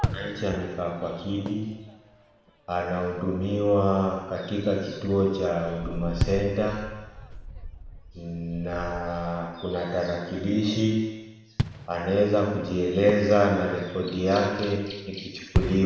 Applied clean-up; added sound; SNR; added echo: none; Fireworks; 9 dB; reverberation time 1.2 s.